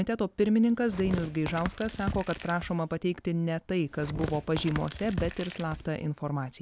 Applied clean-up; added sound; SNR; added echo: none; Tearing; 10 dB; none.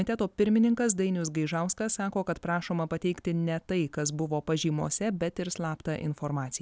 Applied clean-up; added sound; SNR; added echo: none; none; none; none.